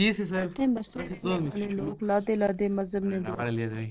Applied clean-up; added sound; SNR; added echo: neural separator model SepFormer DNS4.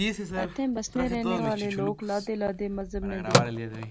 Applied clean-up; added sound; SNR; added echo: none; Telephone; 0 dB; none.